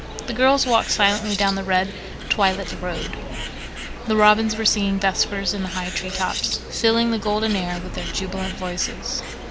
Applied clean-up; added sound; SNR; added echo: none; Bird; 9 dB; none.